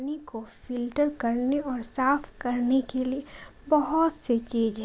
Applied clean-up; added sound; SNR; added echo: none; none; none; none.